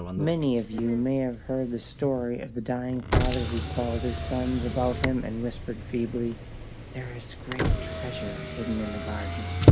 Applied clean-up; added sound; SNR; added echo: none; Motor vehicle (road); -1 dB; none.